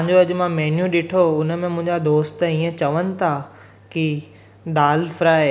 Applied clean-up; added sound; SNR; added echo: none; none; none; none.